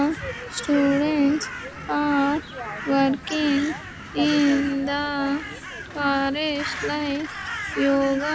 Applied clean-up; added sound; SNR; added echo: none; Crow; 11 dB; none.